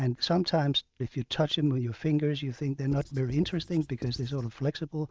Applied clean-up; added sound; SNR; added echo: neural mask model DeepFilterNet 3.